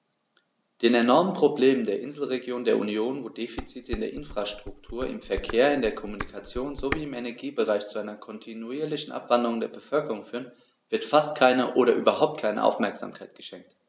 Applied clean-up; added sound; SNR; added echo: none; Dishes, pots, and pans; 12 dB; none.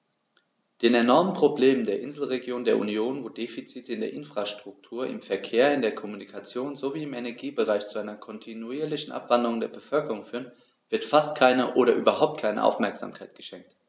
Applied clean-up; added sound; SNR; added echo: none; none; none; none.